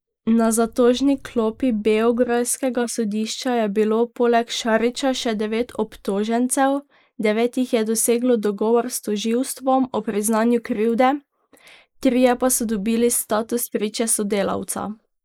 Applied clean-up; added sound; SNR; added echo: neural mask model Resemble Enhance denoiser.